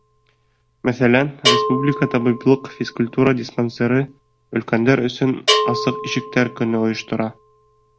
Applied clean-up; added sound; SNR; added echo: none; Bell; 6 dB; none.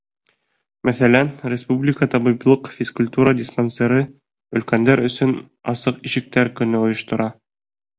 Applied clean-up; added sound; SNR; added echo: none; none; none; none.